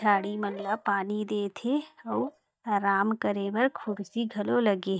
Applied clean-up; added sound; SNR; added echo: neural mask model DeepFilterNet 3.